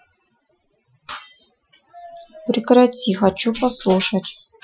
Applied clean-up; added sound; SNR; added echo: classical method Wiener filter.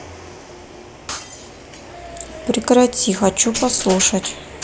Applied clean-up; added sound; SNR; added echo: none; Shatter; 18 dB; none.